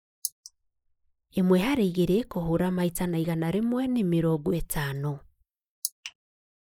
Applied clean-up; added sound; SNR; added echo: neural mask model Resemble Enhance denoiser.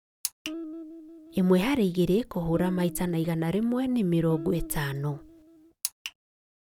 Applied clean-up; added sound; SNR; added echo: none; Guitar; 14 dB; none.